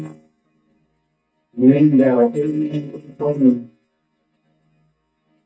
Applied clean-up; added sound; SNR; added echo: neural mask model DeepFilterNet 3.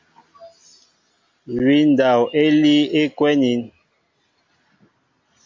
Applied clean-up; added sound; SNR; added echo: none; none; none; none.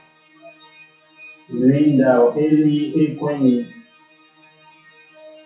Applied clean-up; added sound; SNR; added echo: classical method WPE with log-MMSE.